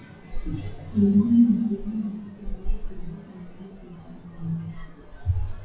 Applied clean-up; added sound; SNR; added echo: classical method WPE with log-MMSE.